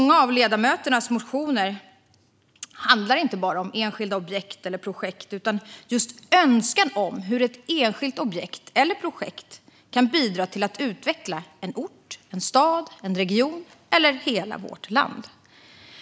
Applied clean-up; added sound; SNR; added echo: none; none; none; none.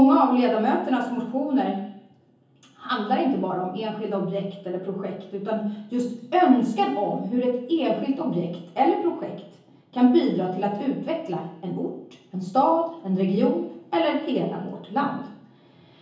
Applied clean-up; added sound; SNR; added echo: none; none; none; reverberation time 0.7 s.